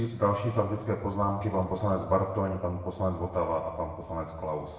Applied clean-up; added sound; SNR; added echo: none; none; none; reverberation time 1.2 s.